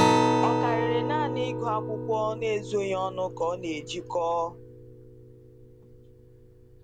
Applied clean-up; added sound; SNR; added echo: none; Acoustic guitar; -2 dB; none.